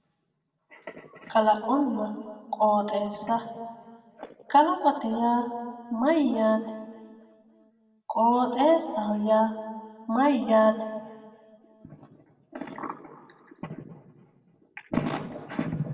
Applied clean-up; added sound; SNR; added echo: none; none; none; reverberation time 1.3 s.